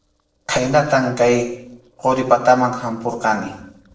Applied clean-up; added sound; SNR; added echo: neural separator model SepFormer DNS4.